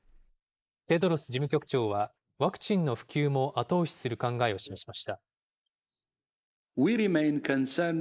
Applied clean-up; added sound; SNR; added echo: neural mask model Resemble Enhance denoiser.